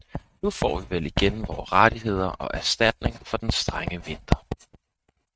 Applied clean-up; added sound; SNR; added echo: neural mask model RNNoise.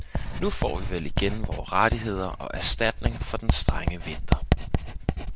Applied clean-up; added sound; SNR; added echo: none; Writing; -3 dB; none.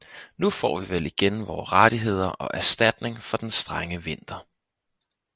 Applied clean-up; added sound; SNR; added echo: none; none; none; none.